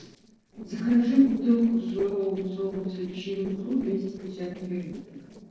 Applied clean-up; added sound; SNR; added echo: neural separator model SepFormer DNS4.